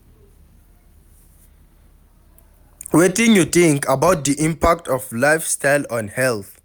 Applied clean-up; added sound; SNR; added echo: none; none; none; none.